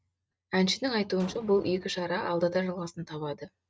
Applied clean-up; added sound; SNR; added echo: neural mask model RNNoise.